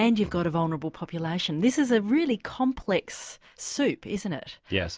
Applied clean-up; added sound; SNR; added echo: none; none; none; none.